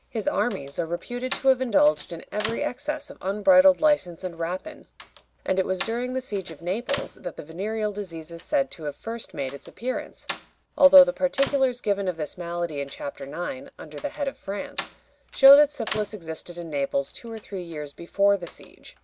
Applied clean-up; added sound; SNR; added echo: none; Slam; 14 dB; none.